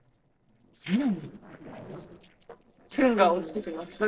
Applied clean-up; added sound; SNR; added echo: neural separator model SepFormer DNS4.